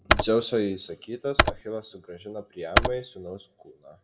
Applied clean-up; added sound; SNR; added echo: none; Computer keyboard; -3 dB; reverberation time 0.8 s.